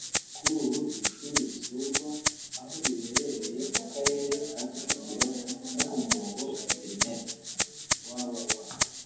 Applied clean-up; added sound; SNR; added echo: none; Rattle (instrument); -3 dB; reverberation time 0.8 s.